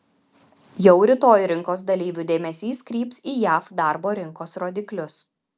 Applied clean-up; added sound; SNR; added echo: none; none; none; none.